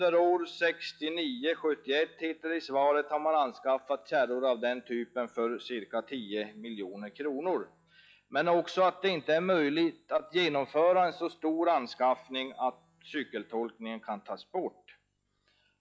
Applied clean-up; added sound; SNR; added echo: classical method log-MMSE.